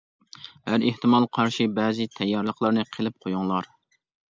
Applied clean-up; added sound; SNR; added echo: none; none; none; none.